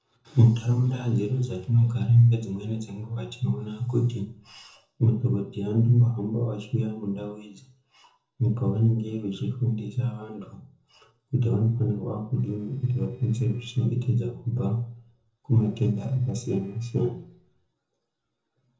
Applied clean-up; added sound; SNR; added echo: neural separator model SepFormer DNS4.